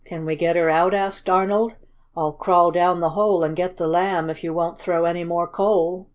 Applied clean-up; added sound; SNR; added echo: none; none; none; none.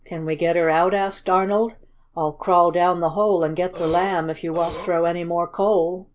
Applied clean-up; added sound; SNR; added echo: none; Burping, eructation; 13 dB; none.